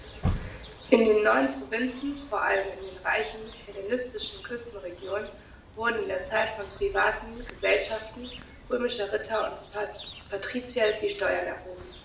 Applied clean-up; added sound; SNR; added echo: none; Chirp, tweet; 10 dB; reverberation time 0.5 s.